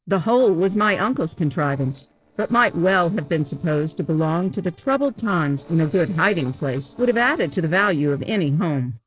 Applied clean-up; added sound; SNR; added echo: neural separator model SepFormer DNS4.